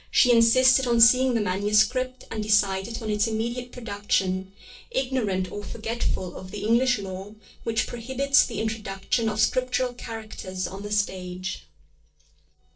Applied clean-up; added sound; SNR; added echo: neural separator model SepFormer DNS4.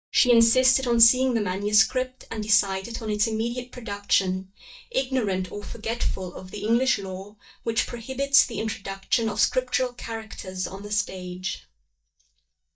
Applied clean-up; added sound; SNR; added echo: neural mask model DeepFilterNet 3.